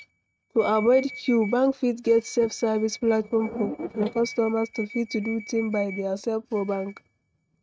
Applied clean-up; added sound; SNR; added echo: neural mask model RNNoise.